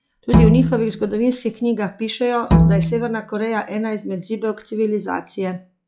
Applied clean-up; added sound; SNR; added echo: classical method log-MMSE.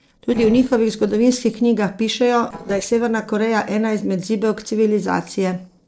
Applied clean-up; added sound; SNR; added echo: neural separator model SepFormer DNS4.